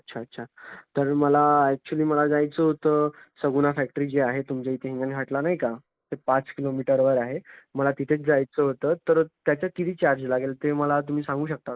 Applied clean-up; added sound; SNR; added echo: neural mask model Resemble Enhance denoiser.